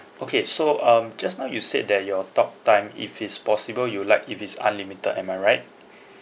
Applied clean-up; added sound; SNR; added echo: none; none; none; none.